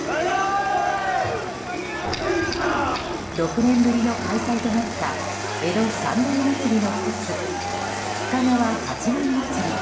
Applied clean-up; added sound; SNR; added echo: none; Engine starting; 9 dB; reverberation time 1.2 s.